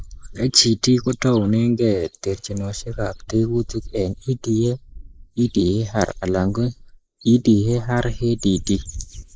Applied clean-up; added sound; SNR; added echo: neural mask model Resemble Enhance denoiser.